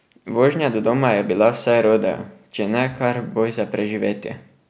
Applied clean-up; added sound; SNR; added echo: none; none; none; none.